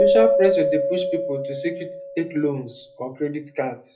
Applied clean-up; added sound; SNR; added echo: none; Keyboard (musical); -2 dB; reverberation time 0.3 s.